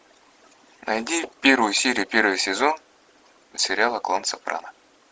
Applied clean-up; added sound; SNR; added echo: none; none; none; none.